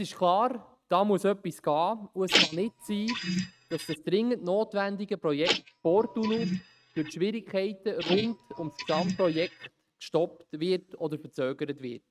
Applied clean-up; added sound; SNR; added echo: neural mask model RNNoise.